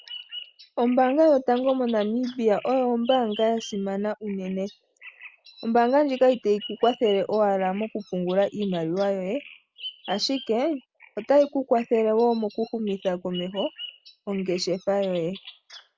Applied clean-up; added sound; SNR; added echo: none; Bird vocalization, bird call, bird song; 19 dB; none.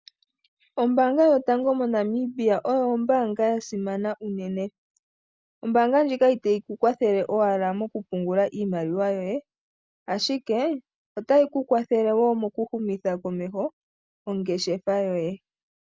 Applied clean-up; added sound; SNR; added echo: none; none; none; none.